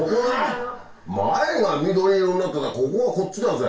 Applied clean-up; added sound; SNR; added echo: none; none; none; reverberation time 0.2 s.